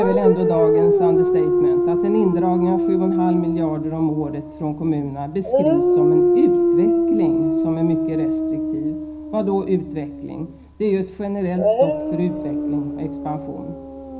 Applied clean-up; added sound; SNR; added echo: none; Dog; -3 dB; reverberation time 0.4 s.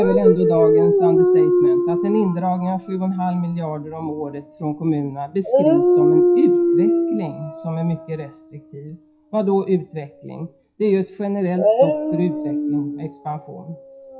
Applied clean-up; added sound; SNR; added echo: classical method WPE with log-MMSE.